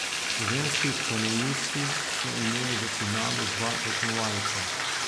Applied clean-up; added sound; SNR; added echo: none; Bathtub (filling or washing); -4 dB; none.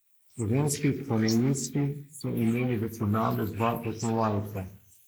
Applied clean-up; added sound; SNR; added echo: neural mask model Resemble Enhance denoiser.